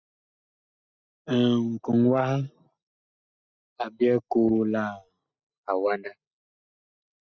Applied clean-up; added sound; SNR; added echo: neural mask model DeepFilterNet 3.